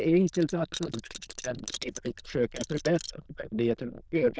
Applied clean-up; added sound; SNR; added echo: neural diffusion model UNIVERSE++.